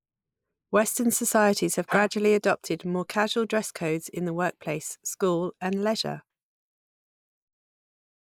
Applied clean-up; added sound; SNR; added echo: neural mask model Resemble Enhance denoiser.